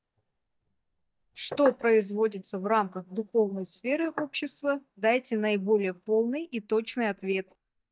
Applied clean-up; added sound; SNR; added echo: neural mask model DeepFilterNet 3.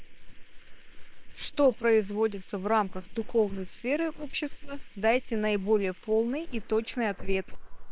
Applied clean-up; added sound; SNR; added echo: neural separator model SepFormer WHAM!.